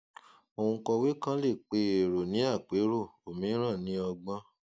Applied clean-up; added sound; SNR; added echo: none; none; none; none.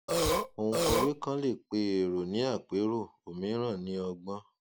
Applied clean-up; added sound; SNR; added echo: none; Burping, eructation; -3 dB; none.